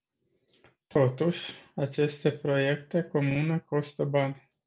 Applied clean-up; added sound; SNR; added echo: none; none; none; none.